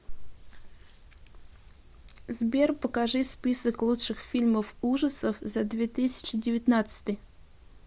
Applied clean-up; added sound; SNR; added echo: none; none; none; none.